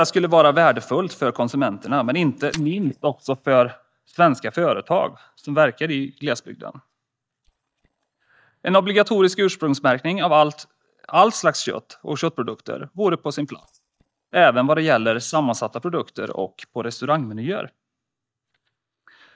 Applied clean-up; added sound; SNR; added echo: neural mask model DeepFilterNet 3.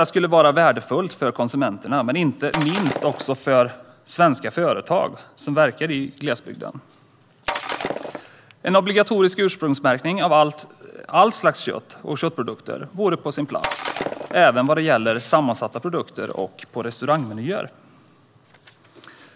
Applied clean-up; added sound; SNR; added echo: none; Shatter; 8 dB; none.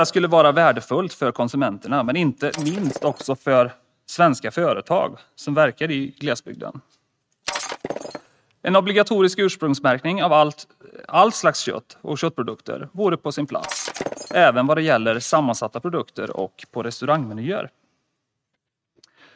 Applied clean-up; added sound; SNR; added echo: neural mask model RNNoise.